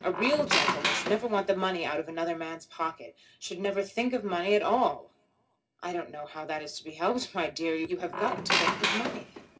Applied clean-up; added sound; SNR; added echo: none; Squeak; -1 dB; reverberation time 0.4 s.